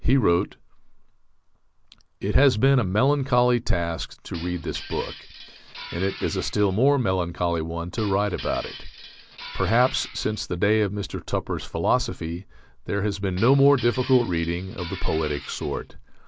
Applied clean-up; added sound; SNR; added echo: none; Glass; 16 dB; none.